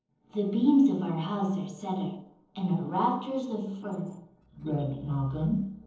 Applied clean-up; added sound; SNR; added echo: neural separator model SepFormer DNS4.